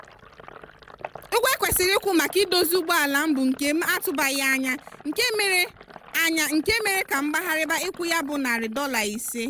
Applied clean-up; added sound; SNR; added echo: none; Sink (filling or washing); 20 dB; none.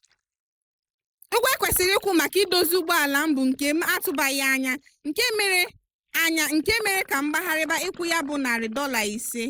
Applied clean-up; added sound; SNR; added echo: neural mask model Resemble Enhance denoiser.